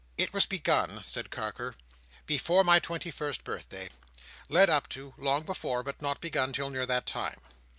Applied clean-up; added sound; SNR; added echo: none; none; none; none.